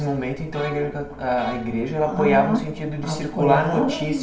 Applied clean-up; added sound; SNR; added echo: none; Bowed string instrument; 16 dB; reverberation time 0.8 s.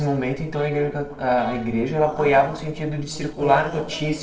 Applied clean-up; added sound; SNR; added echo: neural separator model SepFormer DNS4.